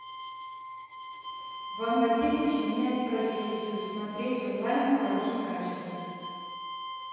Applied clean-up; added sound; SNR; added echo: none; Bowed string instrument; 10 dB; reverberation time 2.1 s.